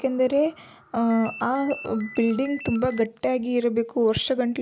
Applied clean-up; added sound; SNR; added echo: none; Ringtone; 16 dB; none.